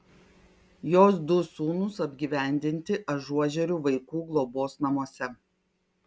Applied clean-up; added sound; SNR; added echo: none; none; none; none.